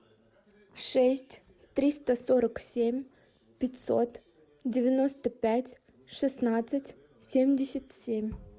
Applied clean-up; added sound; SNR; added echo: none; none; none; none.